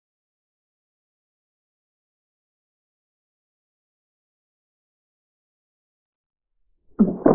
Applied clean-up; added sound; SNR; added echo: neural mask model Resemble Enhance denoiser.